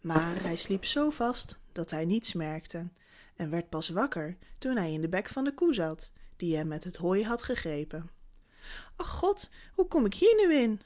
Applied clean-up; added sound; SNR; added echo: neural mask model Resemble Enhance denoiser.